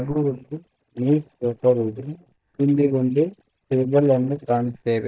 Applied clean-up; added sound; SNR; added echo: neural mask model DeepFilterNet 3.